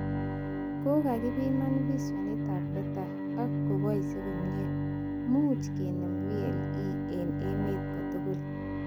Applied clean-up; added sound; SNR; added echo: none; Bowed string instrument; -2 dB; none.